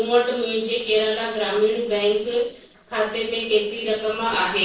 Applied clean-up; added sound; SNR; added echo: neural separator model SepFormer DNS4.